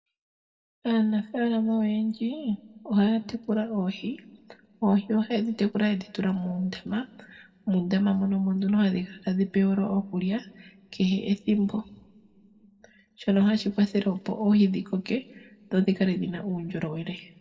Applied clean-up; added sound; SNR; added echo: none; none; none; reverberation time 0.9 s.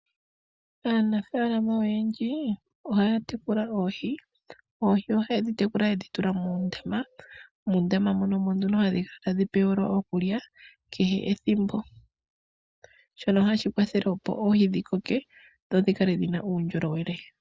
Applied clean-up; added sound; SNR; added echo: none; none; none; none.